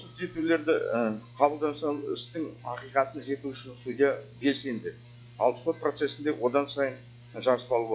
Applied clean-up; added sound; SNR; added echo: classical method log-MMSE.